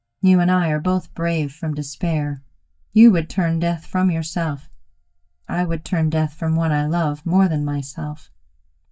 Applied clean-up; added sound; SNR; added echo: neural mask model DeepFilterNet 3.